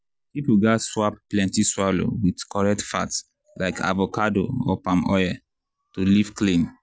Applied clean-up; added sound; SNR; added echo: none; none; none; none.